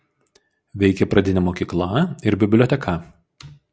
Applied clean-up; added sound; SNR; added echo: none; none; none; none.